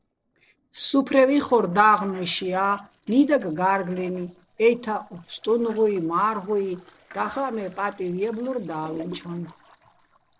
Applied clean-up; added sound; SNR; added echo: neural separator model SepFormer DNS4.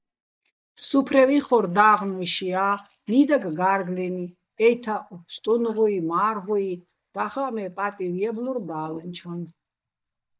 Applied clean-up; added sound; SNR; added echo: neural mask model DeepFilterNet 3.